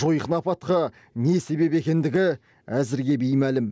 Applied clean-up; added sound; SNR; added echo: none; none; none; none.